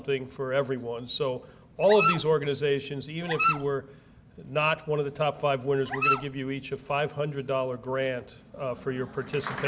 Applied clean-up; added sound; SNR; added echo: none; Dog; 2 dB; none.